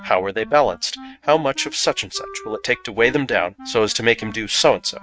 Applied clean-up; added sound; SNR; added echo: neural mask model RNNoise.